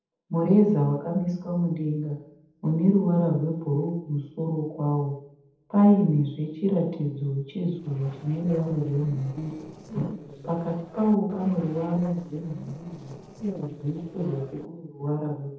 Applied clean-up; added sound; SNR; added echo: neural separator model SepFormer DNS4.